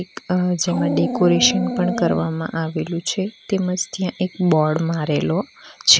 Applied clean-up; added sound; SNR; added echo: none; Dog; 5 dB; none.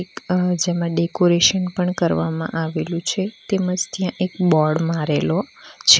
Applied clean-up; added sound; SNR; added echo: none; none; none; none.